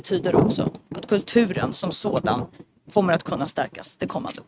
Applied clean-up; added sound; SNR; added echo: neural mask model RNNoise.